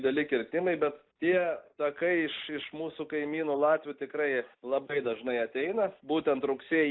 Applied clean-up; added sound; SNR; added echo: neural mask model Resemble Enhance denoiser.